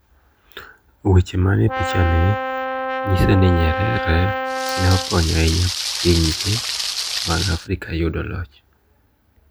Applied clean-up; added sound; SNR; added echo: none; Rain + Brass instrument; 4 dB; none.